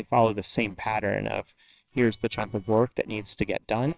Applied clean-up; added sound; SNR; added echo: neural separator model SepFormer WHAMR!.